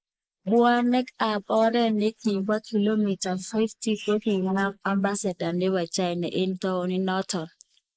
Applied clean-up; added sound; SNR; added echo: neural mask model Resemble Enhance denoiser.